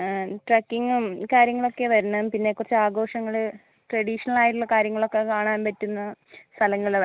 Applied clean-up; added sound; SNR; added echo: none; none; none; none.